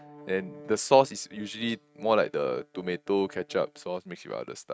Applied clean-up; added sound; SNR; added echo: neural mask model RNNoise.